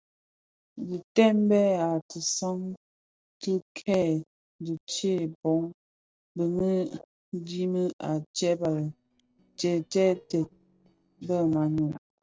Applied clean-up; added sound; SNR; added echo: neural separator model SepFormer DNS4.